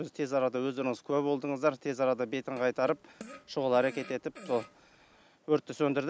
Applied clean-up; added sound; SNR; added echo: none; Fart; 20 dB; none.